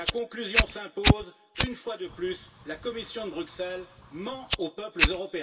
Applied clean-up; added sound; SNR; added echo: none; Fire; -4 dB; reverberation time 0.1 s.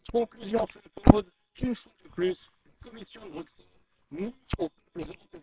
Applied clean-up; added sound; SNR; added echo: neural separator model SepFormer WHAMR!.